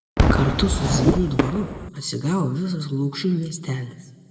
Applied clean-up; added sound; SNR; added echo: none; Whoosh, swoosh, swish / Fireworks; 0 dB; reverberation time 1.5 s.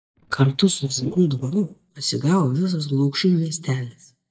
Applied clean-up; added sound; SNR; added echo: neural mask model DeepFilterNet 3.